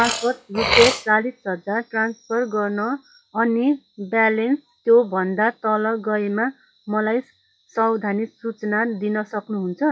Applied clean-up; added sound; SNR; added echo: classical method log-MMSE.